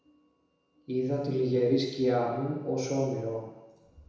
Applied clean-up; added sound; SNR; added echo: none; none; none; reverberation time 1.0 s.